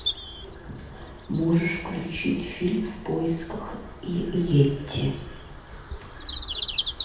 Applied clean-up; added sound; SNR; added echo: none; Bird vocalization, bird call, bird song; 3 dB; reverberation time 0.8 s.